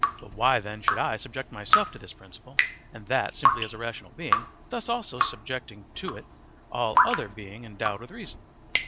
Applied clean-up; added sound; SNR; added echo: none; Drip; -3 dB; none.